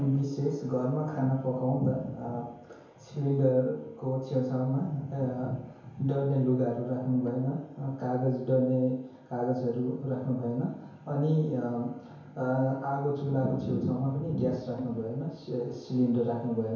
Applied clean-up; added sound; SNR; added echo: none; Bowed string instrument; 16 dB; reverberation time 1.0 s.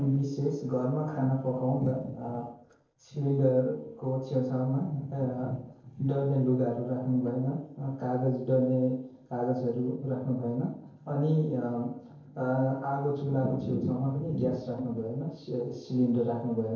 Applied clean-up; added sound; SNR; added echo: neural separator model SepFormer DNS4.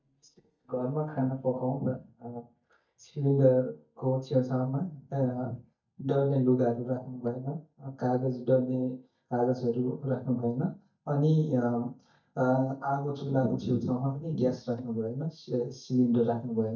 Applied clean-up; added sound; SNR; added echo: neural mask model DeepFilterNet 3.